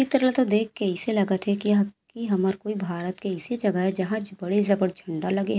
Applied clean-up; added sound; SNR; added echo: none; none; none; none.